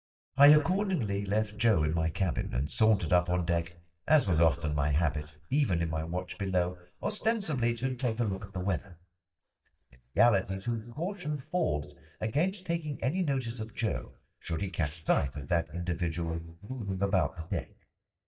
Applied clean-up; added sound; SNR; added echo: neural mask model DeepFilterNet 3.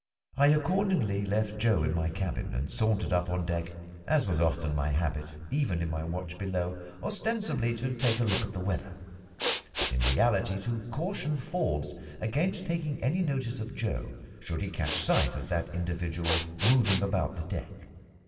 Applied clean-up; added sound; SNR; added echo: none; Respiratory sounds; 8 dB; reverberation time 1.9 s.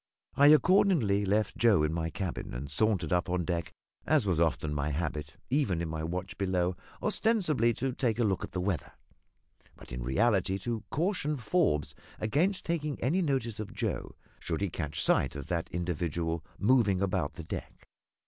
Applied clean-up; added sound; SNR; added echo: none; none; none; none.